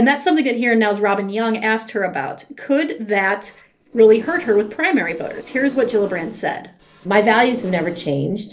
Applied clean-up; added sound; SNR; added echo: neural separator model SepFormer DNS4.